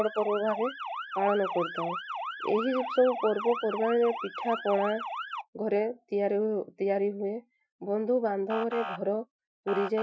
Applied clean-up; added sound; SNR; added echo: classical method Wiener filter.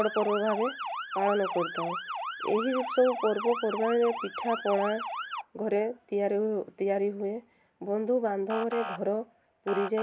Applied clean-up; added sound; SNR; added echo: none; Motor vehicle (road) / Siren; 8 dB; none.